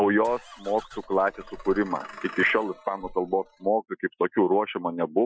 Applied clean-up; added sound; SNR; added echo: classical method Wiener filter.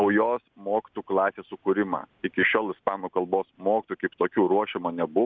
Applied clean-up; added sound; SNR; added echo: none; none; none; none.